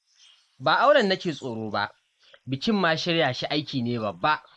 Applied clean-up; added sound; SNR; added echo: neural mask model Resemble Enhance denoiser.